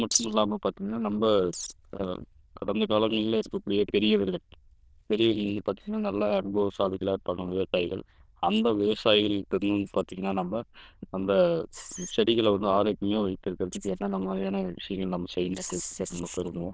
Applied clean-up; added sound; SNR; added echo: neural diffusion model UNIVERSE++.